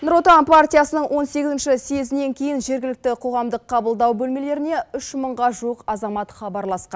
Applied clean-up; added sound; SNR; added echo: none; none; none; none.